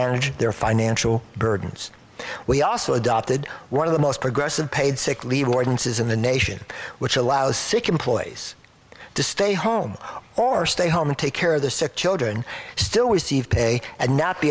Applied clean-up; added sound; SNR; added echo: none; none; none; none.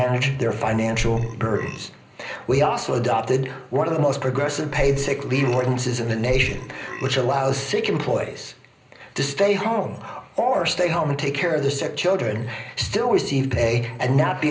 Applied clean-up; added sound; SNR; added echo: none; Burping, eructation; 10 dB; reverberation time 0.5 s.